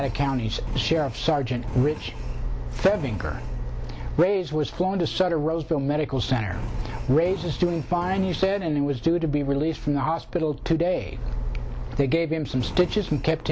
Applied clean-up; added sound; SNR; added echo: none; Engine; 17 dB; none.